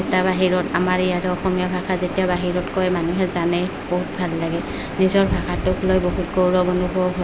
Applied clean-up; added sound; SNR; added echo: none; none; none; none.